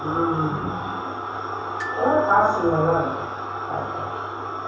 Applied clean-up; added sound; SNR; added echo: none; Glockenspiel; 18 dB; reverberation time 0.7 s.